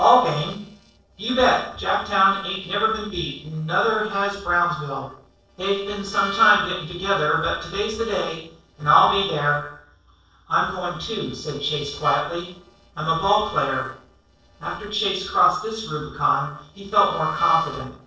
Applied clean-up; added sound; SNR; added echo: neural separator model SepFormer DNS4.